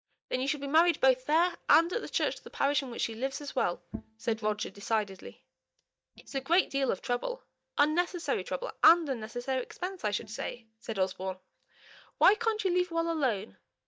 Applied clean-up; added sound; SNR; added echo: neural mask model DeepFilterNet 3.